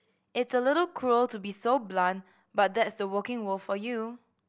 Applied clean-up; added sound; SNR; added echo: none; none; none; none.